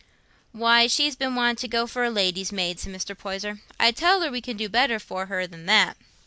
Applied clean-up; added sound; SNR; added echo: none; none; none; none.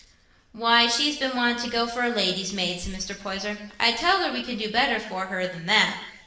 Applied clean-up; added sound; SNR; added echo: none; none; none; reverberation time 0.8 s.